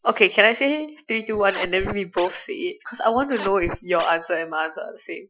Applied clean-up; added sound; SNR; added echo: classical method Wiener filter.